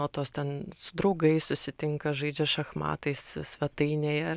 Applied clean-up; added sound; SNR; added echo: none; none; none; none.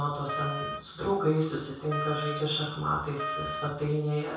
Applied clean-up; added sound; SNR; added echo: none; Wind instrument, woodwind instrument; 7 dB; reverberation time 0.7 s.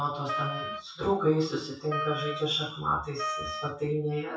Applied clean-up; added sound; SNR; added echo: classical method WPE with log-MMSE.